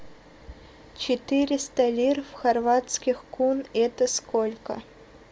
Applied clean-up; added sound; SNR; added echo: none; none; none; none.